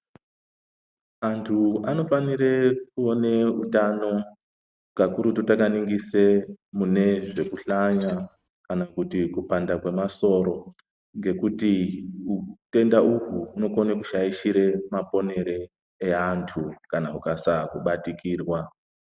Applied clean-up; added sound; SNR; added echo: neural mask model RNNoise.